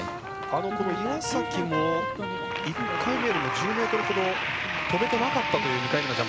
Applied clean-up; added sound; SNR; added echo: none; Trumpet; 6 dB; none.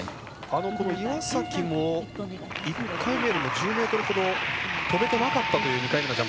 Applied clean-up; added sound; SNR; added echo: none; none; none; none.